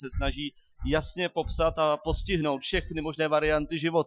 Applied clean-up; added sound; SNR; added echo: classical method Wiener filter.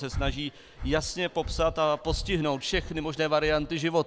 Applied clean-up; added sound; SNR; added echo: none; Breathing; 9 dB; none.